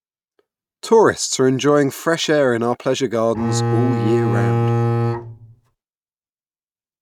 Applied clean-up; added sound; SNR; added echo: neural mask model RNNoise.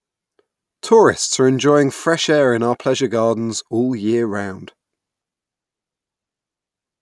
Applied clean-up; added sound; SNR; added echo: none; none; none; none.